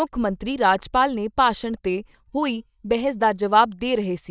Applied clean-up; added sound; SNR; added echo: neural mask model DeepFilterNet 3.